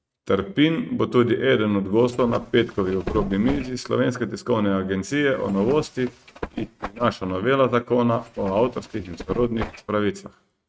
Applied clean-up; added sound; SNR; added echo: neural mask model RNNoise.